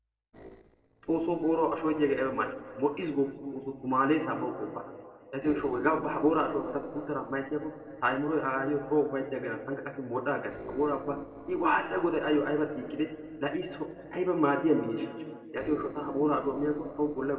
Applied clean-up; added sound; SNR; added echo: neural separator model SepFormer DNS4.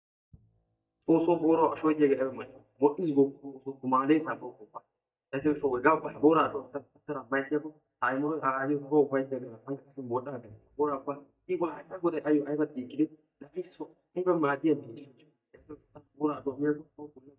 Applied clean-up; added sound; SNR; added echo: neural mask model DeepFilterNet 3.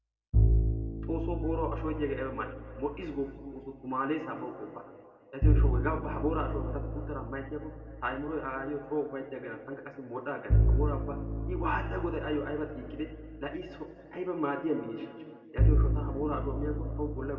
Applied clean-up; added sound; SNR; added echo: none; Bowed string instrument; -4 dB; reverberation time 1.8 s.